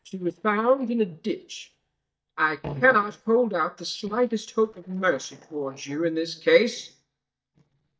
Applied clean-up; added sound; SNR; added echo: neural mask model DeepFilterNet 3.